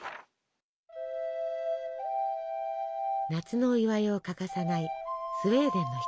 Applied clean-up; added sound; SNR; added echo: none; none; none; none.